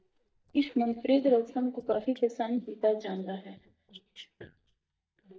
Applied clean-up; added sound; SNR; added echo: neural mask model DeepFilterNet 3.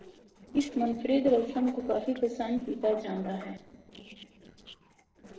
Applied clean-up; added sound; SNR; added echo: neural separator model SepFormer DNS4.